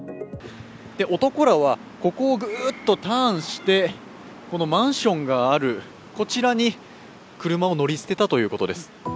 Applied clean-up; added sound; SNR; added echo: none; none; none; none.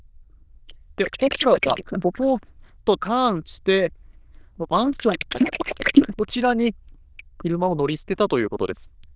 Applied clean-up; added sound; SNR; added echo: neural diffusion model UNIVERSE++.